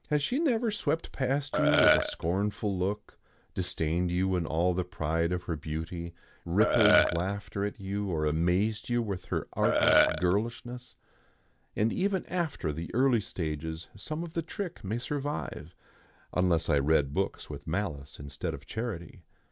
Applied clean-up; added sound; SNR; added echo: none; Burping, eructation; -3 dB; none.